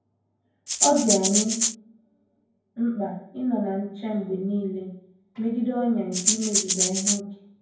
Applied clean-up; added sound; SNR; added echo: none; Rattle (instrument); -4 dB; reverberation time 0.9 s.